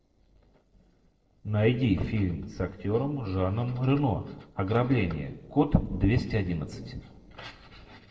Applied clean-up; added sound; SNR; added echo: neural separator model SepFormer DNS4.